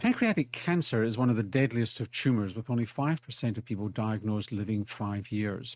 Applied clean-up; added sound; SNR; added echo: neural mask model RNNoise.